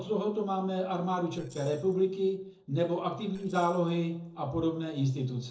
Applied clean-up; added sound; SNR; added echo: neural separator model SepFormer DNS4.